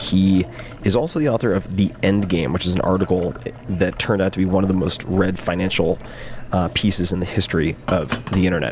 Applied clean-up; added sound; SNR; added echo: none; Boiling; 15 dB; none.